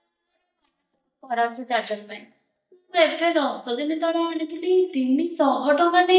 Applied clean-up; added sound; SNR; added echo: neural mask model DeepFilterNet 3.